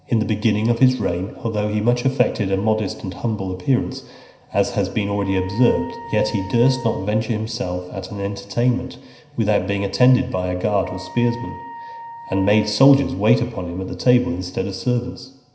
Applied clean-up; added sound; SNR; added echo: none; Wind instrument, woodwind instrument; 17 dB; reverberation time 0.9 s.